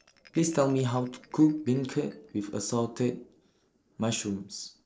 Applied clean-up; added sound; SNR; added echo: neural separator model SepFormer DNS4.